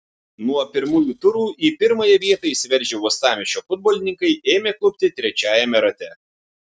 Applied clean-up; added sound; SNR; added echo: neural mask model RNNoise.